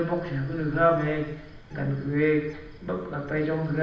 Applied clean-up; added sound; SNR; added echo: none; Bird; 18 dB; reverberation time 0.9 s.